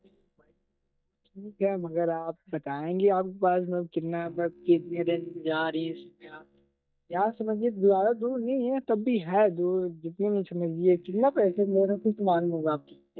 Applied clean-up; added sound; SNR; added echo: neural mask model DeepFilterNet 3.